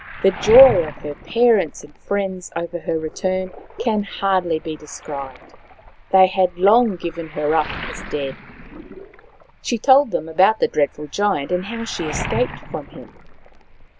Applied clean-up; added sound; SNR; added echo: none; Waves, surf; 14 dB; none.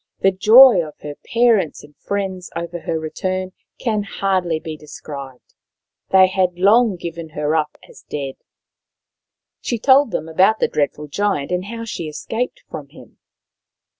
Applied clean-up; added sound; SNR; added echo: none; none; none; none.